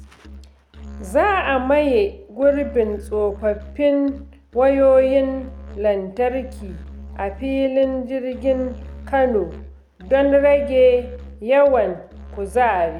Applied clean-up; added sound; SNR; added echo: none; Musical instrument; 17 dB; none.